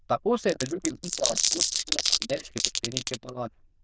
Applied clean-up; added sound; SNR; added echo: neural diffusion model UNIVERSE++.